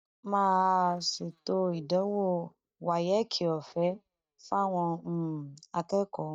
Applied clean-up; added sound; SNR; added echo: neural mask model DeepFilterNet 3.